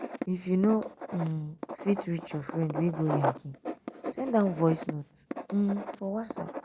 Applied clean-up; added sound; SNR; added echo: none; Writing; 7 dB; none.